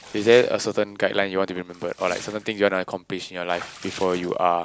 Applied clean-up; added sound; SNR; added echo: none; Bathtub (filling or washing) / Water / Liquid; 20 dB; none.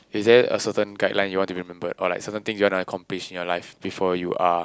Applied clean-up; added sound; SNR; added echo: none; none; none; none.